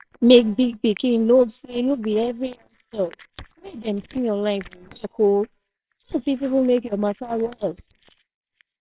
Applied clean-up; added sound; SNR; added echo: neural separator model SepFormer WHAMR!.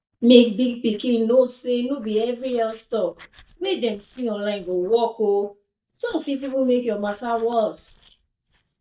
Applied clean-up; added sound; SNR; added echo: neural mask model DeepFilterNet 3.